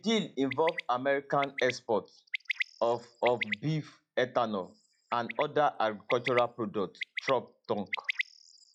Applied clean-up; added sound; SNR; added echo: classical method log-MMSE.